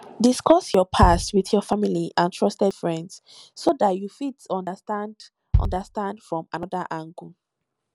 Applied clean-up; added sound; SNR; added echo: none; Bass drum; 5 dB; none.